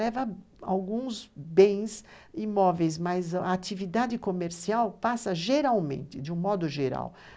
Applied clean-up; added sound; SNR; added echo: none; none; none; none.